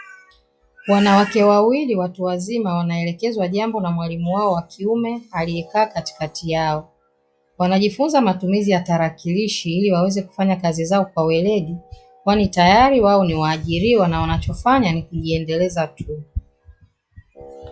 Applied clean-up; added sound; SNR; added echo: classical method log-MMSE.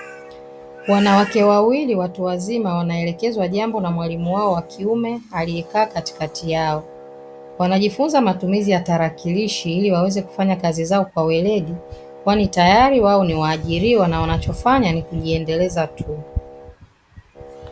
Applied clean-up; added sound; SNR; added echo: none; Wind instrument, woodwind instrument; 20 dB; none.